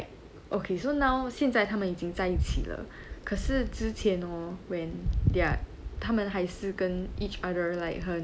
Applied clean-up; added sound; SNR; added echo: none; none; none; none.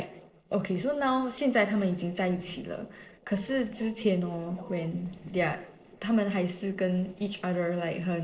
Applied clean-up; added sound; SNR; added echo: neural separator model SepFormer DNS4.